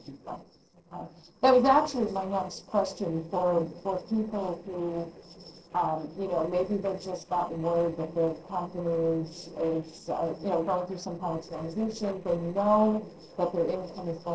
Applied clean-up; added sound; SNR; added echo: neural separator model SepFormer DNS4.